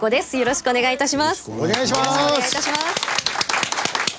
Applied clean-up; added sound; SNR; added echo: none; none; none; none.